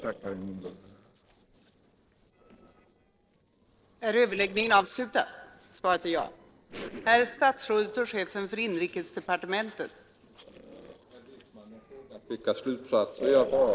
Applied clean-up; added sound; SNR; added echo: neural separator model SepFormer DNS4.